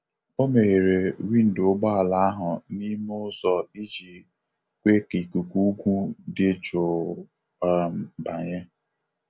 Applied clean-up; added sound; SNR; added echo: none; none; none; none.